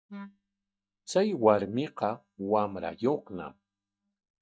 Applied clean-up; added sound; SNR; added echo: neural mask model DeepFilterNet 3.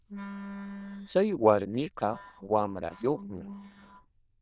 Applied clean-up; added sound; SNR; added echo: neural diffusion model UNIVERSE++.